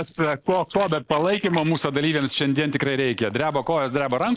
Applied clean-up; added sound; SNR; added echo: neural mask model Resemble Enhance denoiser.